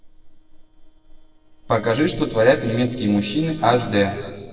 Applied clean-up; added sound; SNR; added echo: neural separator model SepFormer DNS4.